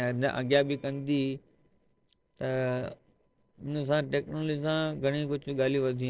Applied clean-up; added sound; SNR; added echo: neural separator model SepFormer DNS4.